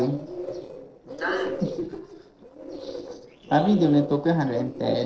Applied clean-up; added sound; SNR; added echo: neural separator model SepFormer DNS4.